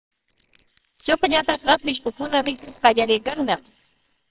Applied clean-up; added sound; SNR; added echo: neural separator model SepFormer WHAMR!.